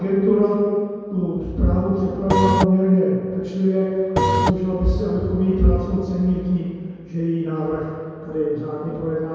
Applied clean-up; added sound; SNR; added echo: none; Printer; -3 dB; reverberation time 2.2 s.